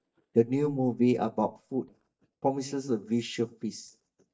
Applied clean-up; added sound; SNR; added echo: neural mask model DeepFilterNet 3.